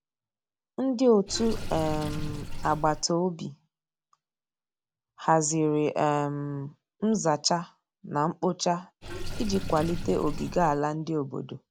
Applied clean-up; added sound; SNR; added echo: none; Sink (filling or washing) / Water; 10 dB; none.